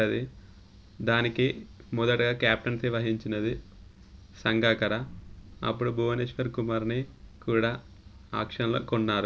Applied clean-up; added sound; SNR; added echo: none; none; none; none.